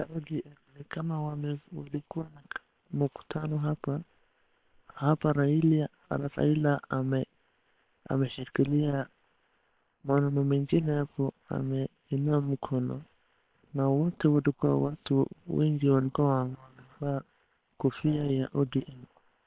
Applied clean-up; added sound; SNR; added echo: neural separator model SepFormer WHAM!.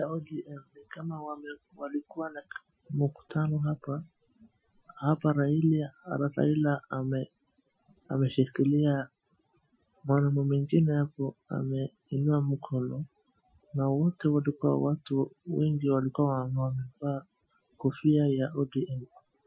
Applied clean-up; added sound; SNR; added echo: classical method Wiener filter.